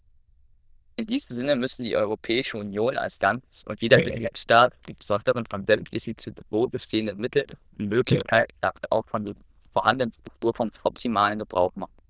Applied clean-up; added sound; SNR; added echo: neural diffusion model UNIVERSE++.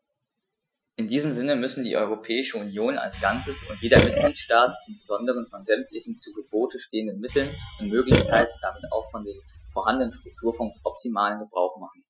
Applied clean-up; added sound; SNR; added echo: classical method Wiener filter.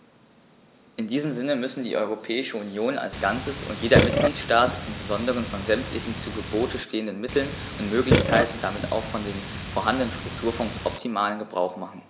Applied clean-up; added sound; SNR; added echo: none; Burping, eructation; 1 dB; none.